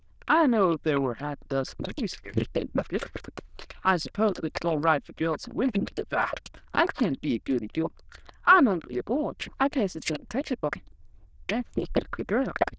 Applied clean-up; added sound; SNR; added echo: neural diffusion model UNIVERSE++.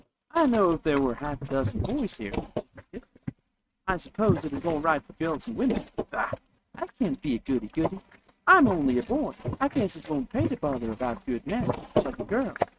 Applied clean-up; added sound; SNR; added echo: neural mask model RNNoise.